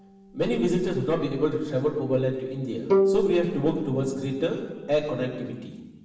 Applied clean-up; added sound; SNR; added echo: none; Bowed string instrument; 5 dB; reverberation time 1.1 s.